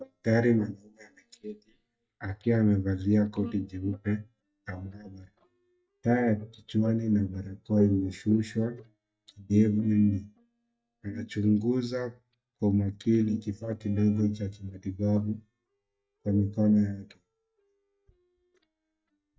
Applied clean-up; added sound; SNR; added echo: neural mask model DeepFilterNet 3.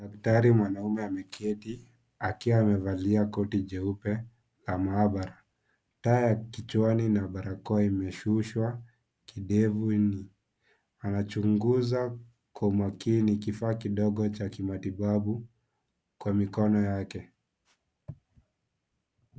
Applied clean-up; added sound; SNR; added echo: none; none; none; none.